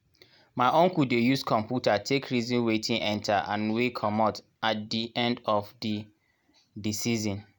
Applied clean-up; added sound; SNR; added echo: none; none; none; none.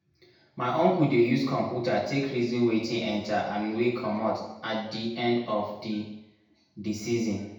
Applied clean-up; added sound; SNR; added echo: none; none; none; reverberation time 0.8 s.